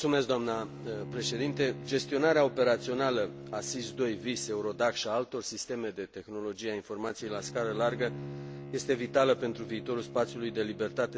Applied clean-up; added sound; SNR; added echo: none; Bowed string instrument; 12 dB; none.